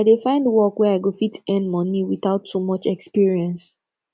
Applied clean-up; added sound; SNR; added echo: none; none; none; none.